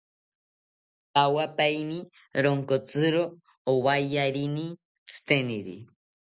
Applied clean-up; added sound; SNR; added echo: none; none; none; none.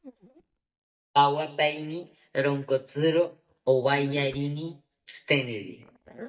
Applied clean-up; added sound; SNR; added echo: neural mask model DeepFilterNet 3.